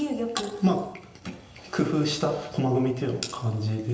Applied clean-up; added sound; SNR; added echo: none; none; none; reverberation time 0.9 s.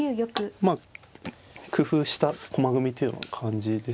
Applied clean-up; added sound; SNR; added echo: none; none; none; none.